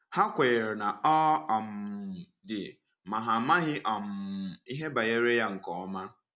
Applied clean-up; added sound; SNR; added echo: none; none; none; none.